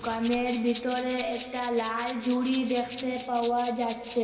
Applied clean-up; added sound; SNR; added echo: none; Rattle (instrument); 16 dB; reverberation time 2.1 s.